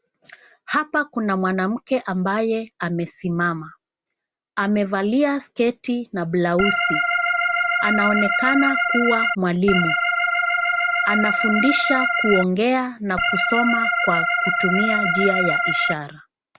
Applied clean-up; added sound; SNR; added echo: none; Organ; -3 dB; none.